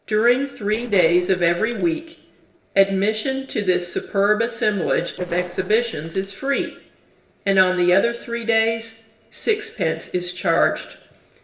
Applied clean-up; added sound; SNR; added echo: neural separator model SepFormer DNS4.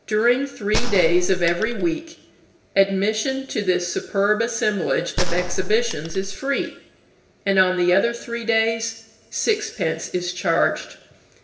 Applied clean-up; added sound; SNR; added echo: none; Gunshot, gunfire; -1 dB; reverberation time 0.9 s.